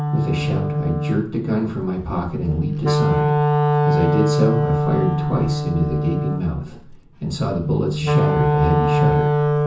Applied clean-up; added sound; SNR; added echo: none; Wind instrument, woodwind instrument; -3 dB; reverberation time 0.6 s.